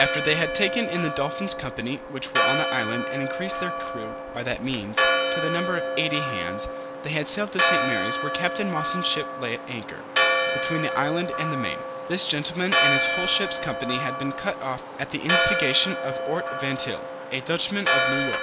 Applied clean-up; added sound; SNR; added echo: none; Church bell; 0 dB; none.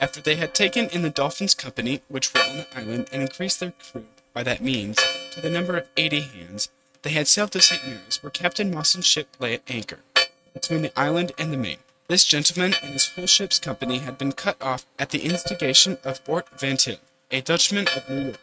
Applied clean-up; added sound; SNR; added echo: neural mask model RNNoise.